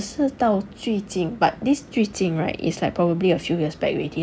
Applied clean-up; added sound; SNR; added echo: none; none; none; none.